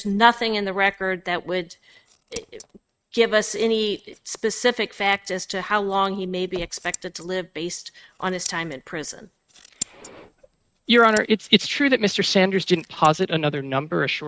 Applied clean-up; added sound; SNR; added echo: neural mask model RNNoise.